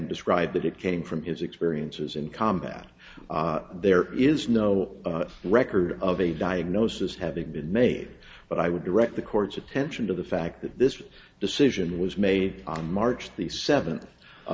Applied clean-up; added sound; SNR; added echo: none; none; none; none.